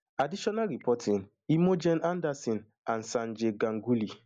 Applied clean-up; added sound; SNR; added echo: neural mask model Resemble Enhance denoiser.